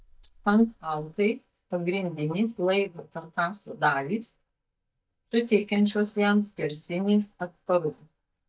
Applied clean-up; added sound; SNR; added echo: neural mask model DeepFilterNet 3.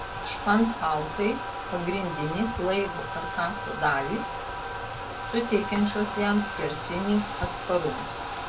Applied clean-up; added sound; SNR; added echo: none; Bathtub (filling or washing); 4 dB; reverberation time 0.2 s.